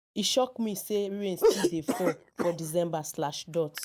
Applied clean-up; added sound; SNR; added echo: neural mask model Resemble Enhance denoiser.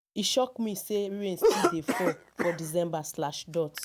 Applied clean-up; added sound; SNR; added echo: none; Cough; 1 dB; none.